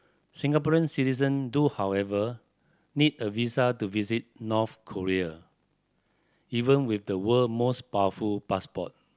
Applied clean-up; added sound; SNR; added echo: none; none; none; none.